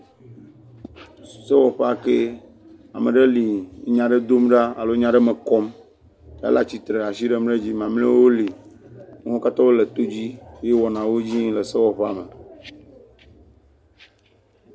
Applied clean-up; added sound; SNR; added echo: none; none; none; none.